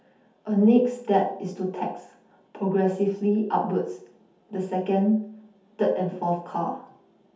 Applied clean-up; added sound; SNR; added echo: none; none; none; reverberation time 0.6 s.